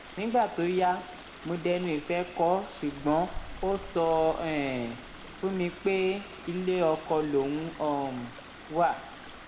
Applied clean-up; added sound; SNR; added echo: none; Stream; 14 dB; reverberation time 1.1 s.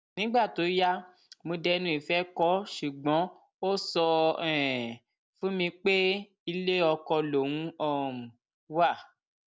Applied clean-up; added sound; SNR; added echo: none; none; none; none.